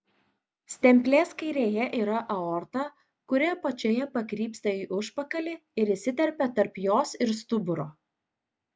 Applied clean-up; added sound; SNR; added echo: none; none; none; none.